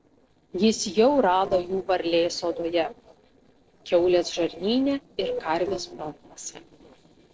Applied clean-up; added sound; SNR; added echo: neural separator model SepFormer DNS4.